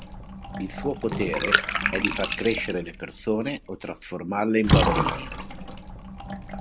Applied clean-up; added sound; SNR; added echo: none; Bathtub (filling or washing) / Water; -1 dB; none.